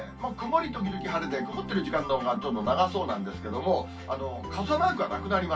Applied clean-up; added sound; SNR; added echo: none; none; none; reverberation time 0.1 s.